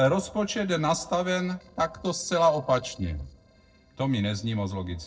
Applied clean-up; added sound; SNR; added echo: neural separator model SepFormer DNS4.